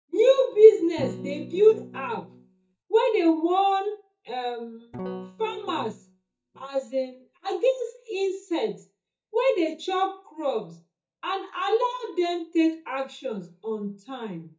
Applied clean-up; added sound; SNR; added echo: neural mask model DeepFilterNet 3.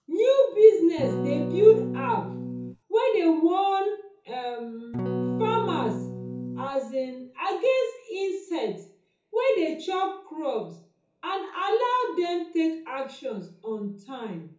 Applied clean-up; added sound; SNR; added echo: none; Electric guitar / Strum; 5 dB; reverberation time 0.6 s.